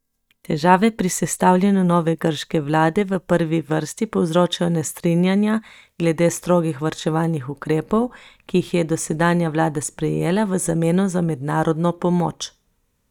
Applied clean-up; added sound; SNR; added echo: neural mask model DeepFilterNet 3.